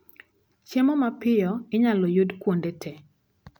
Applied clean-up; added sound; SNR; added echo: none; none; none; none.